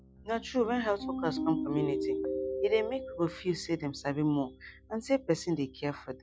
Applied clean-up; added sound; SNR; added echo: classical method log-MMSE.